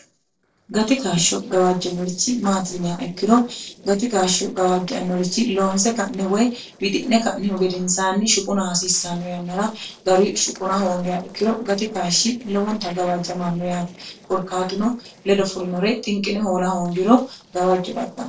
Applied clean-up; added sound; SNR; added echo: neural separator model SepFormer DNS4.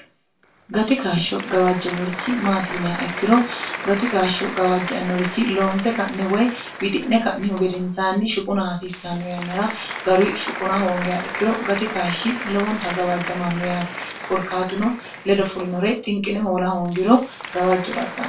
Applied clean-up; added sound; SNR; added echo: none; Applause; 11 dB; reverberation time 0.2 s.